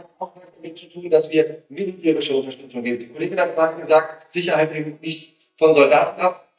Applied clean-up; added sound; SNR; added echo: neural mask model DeepFilterNet 3.